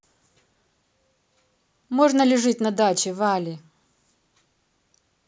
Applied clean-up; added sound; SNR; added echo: none; none; none; none.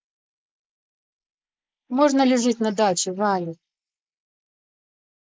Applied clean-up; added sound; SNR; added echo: neural mask model Resemble Enhance denoiser.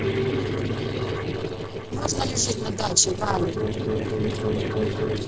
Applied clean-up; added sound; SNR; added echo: neural separator model SepFormer DNS4.